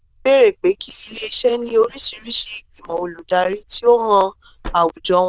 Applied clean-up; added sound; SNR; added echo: neural diffusion model UNIVERSE++.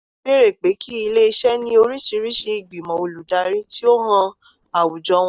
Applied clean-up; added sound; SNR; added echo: neural mask model DeepFilterNet 3.